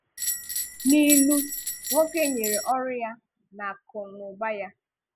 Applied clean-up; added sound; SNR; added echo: none; Bell; 2 dB; none.